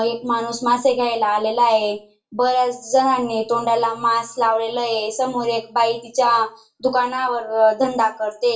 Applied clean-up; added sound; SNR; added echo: none; none; none; reverberation time 0.3 s.